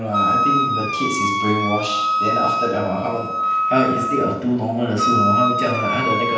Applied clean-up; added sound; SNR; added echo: none; Wind instrument, woodwind instrument; -1 dB; reverberation time 0.9 s.